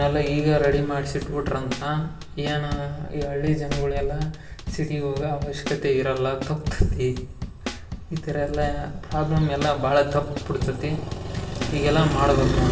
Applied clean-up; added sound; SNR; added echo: none; Drum kit; 12 dB; reverberation time 0.8 s.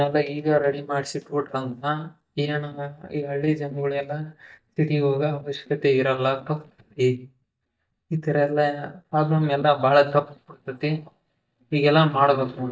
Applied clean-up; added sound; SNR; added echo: neural mask model DeepFilterNet 3.